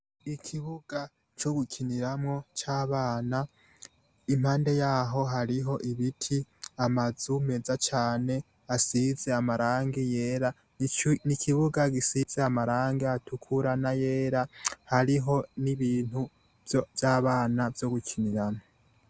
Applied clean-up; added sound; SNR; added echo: none; none; none; none.